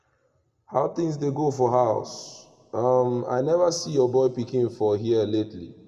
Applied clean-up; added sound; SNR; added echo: none; none; none; reverberation time 1.2 s.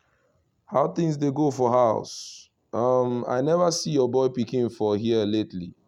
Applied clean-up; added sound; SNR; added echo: none; none; none; none.